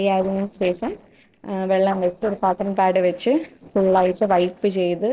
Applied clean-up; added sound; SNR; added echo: neural separator model SepFormer DNS4.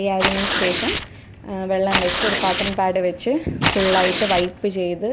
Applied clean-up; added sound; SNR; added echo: none; Tearing; 3 dB; none.